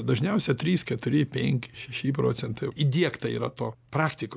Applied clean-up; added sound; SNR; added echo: none; none; none; none.